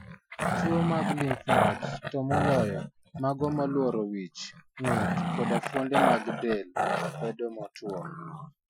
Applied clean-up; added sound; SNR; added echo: classical method Wiener filter.